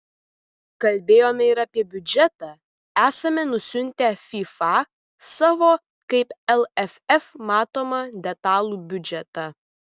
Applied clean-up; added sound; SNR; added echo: none; none; none; none.